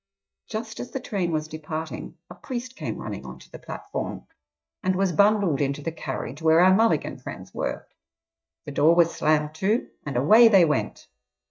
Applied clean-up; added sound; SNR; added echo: neural mask model DeepFilterNet 3.